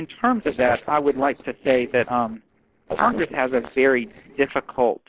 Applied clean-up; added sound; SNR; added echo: neural separator model SepFormer DNS4.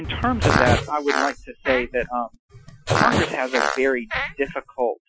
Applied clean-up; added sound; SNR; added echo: classical method Wiener filter.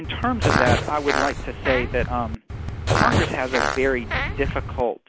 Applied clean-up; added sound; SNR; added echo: none; Fart; -2 dB; none.